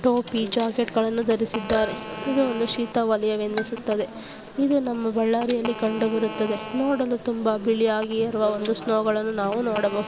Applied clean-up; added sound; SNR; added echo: none; Telephone + Chink, clink / Liquid; 14 dB; none.